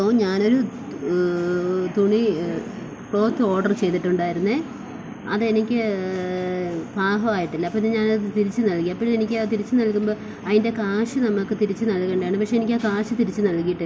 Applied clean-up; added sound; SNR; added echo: none; none; none; none.